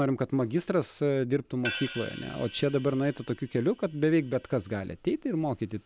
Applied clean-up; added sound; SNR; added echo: none; Crash cymbal / Hi-hat; 11 dB; none.